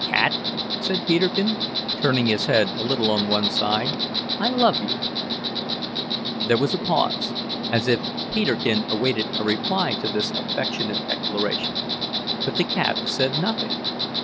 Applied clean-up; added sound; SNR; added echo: none; Insect; 1 dB; none.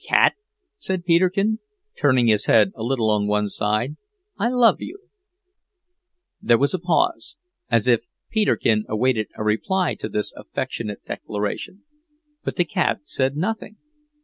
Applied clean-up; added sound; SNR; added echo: none; none; none; none.